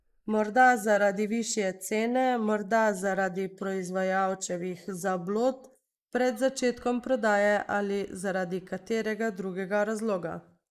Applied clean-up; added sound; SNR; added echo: neural mask model Resemble Enhance denoiser.